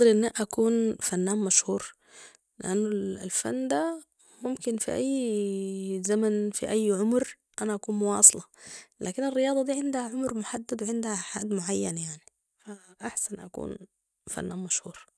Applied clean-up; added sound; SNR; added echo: none; none; none; none.